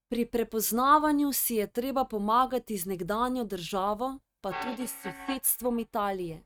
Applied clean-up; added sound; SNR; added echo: neural mask model RNNoise.